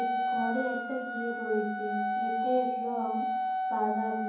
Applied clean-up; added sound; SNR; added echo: none; Wind instrument, woodwind instrument; -2 dB; reverberation time 1.2 s.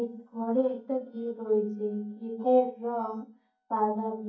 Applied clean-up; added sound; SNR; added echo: neural mask model DeepFilterNet 3.